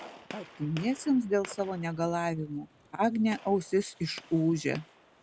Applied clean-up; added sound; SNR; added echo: none; Gunshot, gunfire; 19 dB; none.